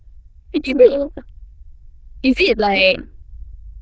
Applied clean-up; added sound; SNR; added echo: neural diffusion model UNIVERSE++.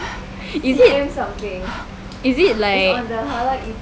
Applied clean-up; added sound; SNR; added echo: none; Breathing; 17 dB; none.